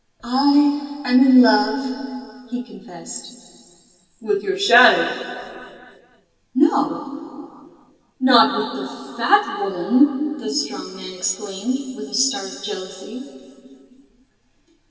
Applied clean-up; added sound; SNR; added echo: none; none; none; reverberation time 2.5 s.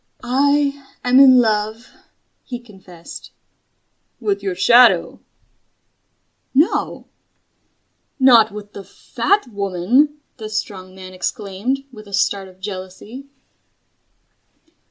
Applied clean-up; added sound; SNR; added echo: none; none; none; none.